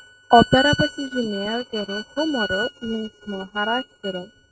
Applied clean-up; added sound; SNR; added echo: neural mask model RNNoise.